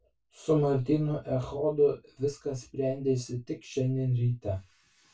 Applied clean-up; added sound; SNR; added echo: none; none; none; reverberation time 0.2 s.